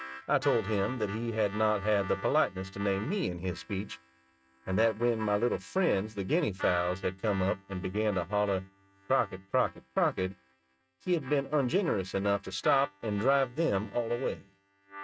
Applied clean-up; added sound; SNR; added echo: neural mask model RNNoise.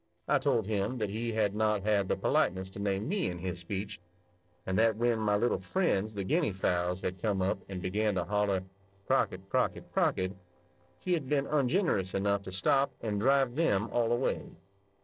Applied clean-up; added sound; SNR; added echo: neural separator model SepFormer DNS4.